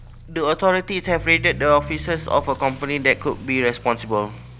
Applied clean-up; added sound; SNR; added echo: none; Accelerating, revving, vroom / Motor vehicle (road); 14 dB; none.